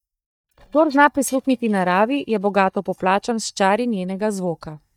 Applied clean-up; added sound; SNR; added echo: neural mask model DeepFilterNet 3.